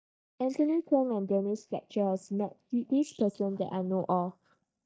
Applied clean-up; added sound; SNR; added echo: neural mask model DeepFilterNet 3.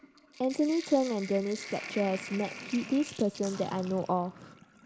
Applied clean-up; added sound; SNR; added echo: none; Sink (filling or washing); 14 dB; none.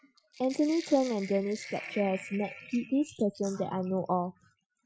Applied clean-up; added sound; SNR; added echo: classical method Wiener filter.